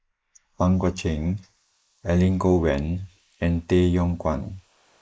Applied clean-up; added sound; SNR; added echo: neural mask model Resemble Enhance denoiser.